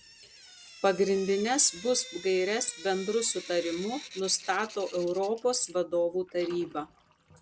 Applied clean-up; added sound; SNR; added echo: none; Drip / Sink (filling or washing); 17 dB; none.